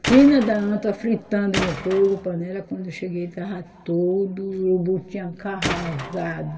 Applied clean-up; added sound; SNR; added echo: none; Tools; 7 dB; reverberation time 2.3 s.